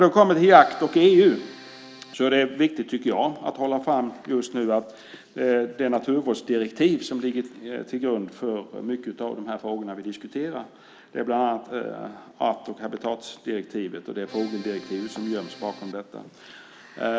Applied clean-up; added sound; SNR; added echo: none; Accordion; 19 dB; none.